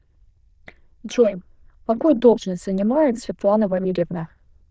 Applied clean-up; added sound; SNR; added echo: neural diffusion model UNIVERSE++.